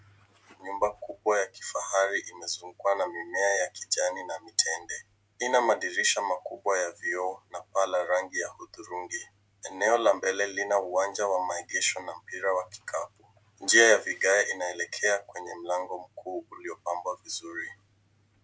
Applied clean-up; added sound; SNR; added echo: none; none; none; none.